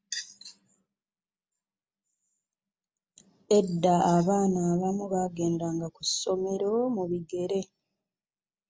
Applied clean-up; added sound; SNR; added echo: none; none; none; none.